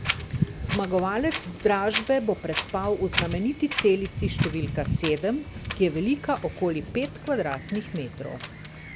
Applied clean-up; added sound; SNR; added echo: none; Wind; 5 dB; none.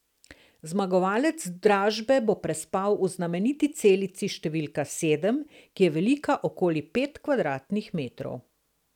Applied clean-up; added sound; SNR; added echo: none; none; none; none.